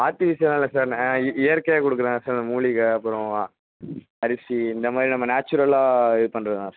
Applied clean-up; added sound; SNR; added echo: none; none; none; none.